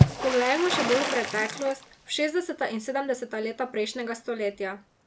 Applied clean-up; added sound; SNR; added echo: none; Water / Splash, splatter; 2 dB; none.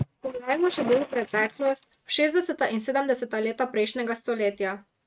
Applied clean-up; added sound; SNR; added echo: neural mask model RNNoise.